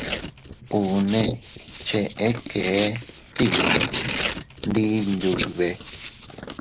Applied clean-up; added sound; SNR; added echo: neural mask model Resemble Enhance denoiser.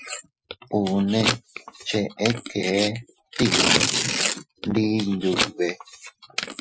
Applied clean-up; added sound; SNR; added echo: classical method Wiener filter.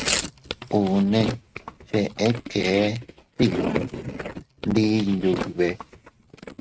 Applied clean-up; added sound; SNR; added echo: neural mask model RNNoise.